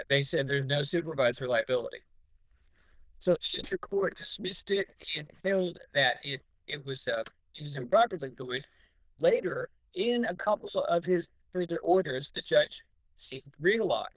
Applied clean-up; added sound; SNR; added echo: neural diffusion model UNIVERSE++.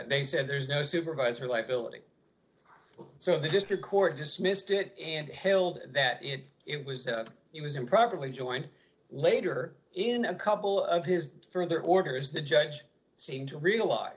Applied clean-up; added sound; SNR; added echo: neural separator model SepFormer DNS4.